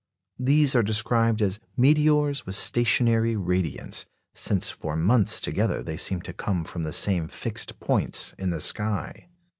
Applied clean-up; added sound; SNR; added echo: none; none; none; none.